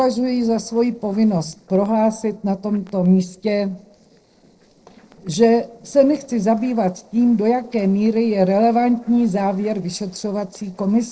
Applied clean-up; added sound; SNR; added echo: neural separator model SepFormer DNS4.